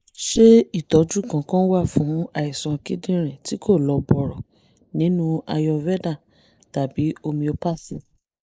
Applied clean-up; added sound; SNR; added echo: neural mask model Resemble Enhance denoiser.